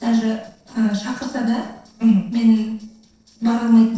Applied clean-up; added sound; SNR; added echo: neural separator model SepFormer DNS4.